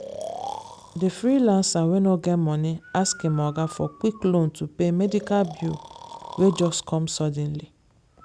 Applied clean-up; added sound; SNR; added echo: none; Breathing; 17 dB; none.